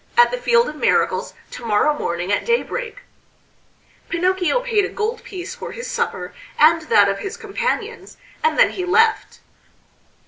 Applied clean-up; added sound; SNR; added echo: none; none; none; none.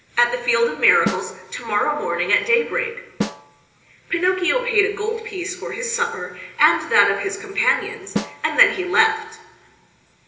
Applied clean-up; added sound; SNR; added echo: none; Snare drum; 10 dB; reverberation time 1.0 s.